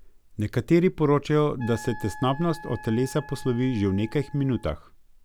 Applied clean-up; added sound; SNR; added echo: none; Wind instrument, woodwind instrument; 19 dB; none.